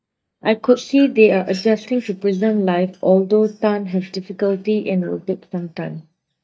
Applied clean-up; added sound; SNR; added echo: neural mask model DeepFilterNet 3.